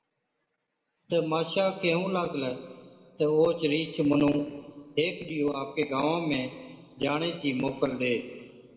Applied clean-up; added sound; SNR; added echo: none; none; none; reverberation time 1.9 s.